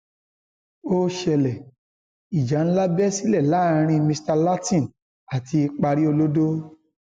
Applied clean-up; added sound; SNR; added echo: none; none; none; none.